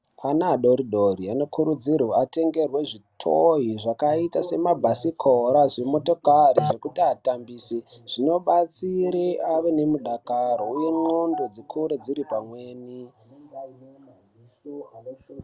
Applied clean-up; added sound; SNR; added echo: none; none; none; none.